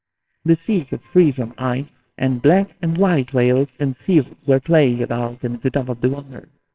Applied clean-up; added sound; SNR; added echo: neural separator model SepFormer WHAMR!.